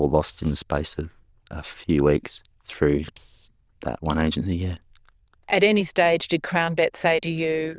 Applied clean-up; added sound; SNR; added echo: neural diffusion model UNIVERSE++.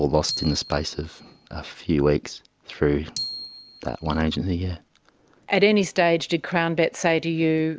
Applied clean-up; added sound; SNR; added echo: none; Glockenspiel; 16 dB; none.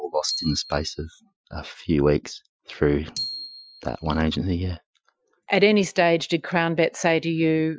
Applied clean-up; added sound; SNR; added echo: classical method Wiener filter.